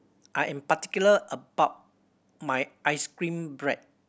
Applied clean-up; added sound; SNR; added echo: none; none; none; none.